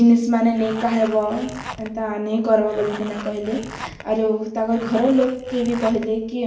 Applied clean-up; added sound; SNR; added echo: none; Zipper (clothing); 16 dB; reverberation time 0.9 s.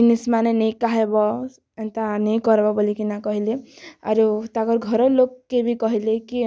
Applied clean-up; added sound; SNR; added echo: none; none; none; none.